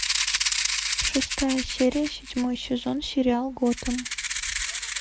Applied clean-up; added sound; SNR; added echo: none; Rattle (instrument); 2 dB; none.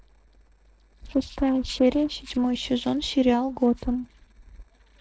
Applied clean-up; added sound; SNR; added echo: neural separator model SepFormer DNS4.